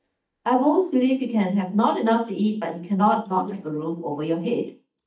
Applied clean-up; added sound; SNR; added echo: neural mask model DeepFilterNet 3.